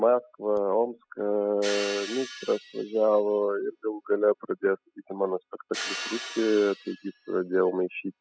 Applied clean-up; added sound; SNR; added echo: classical method spectral subtraction.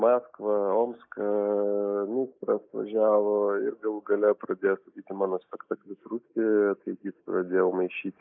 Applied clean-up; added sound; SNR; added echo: neural mask model Resemble Enhance denoiser.